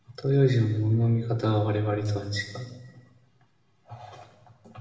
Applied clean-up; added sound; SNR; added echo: none; none; none; reverberation time 1.1 s.